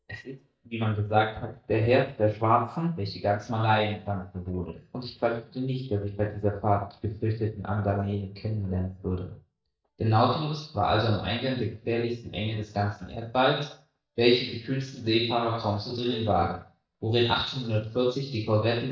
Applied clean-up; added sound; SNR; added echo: neural mask model DeepFilterNet 3.